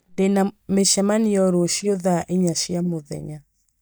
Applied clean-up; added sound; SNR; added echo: neural mask model DeepFilterNet 3.